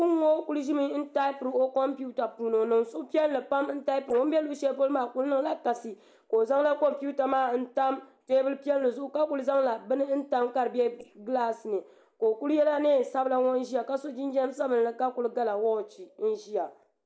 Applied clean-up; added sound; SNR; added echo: neural mask model Resemble Enhance denoiser.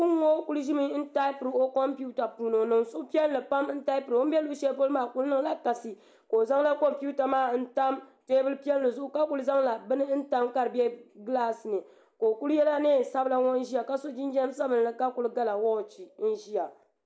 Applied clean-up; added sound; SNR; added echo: none; none; none; none.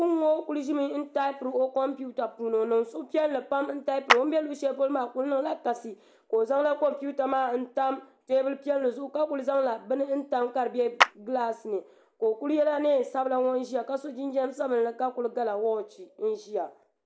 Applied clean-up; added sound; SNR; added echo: none; Clapping; 2 dB; none.